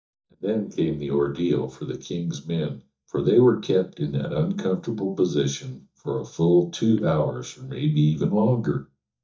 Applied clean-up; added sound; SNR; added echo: neural mask model DeepFilterNet 3.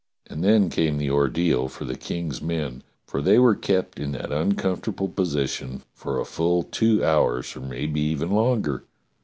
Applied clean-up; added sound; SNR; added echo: none; none; none; none.